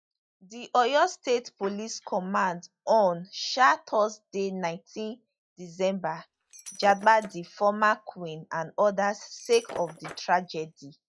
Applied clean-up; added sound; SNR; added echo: classical method log-MMSE.